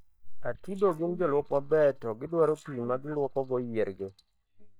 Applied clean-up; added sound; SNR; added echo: neural mask model DeepFilterNet 3.